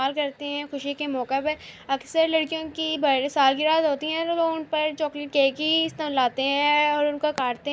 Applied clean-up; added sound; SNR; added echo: none; none; none; none.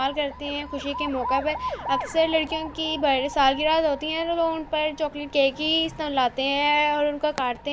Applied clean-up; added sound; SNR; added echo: none; Alarm; 12 dB; none.